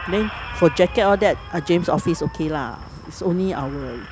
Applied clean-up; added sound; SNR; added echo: none; Wind + Squeak; 13 dB; none.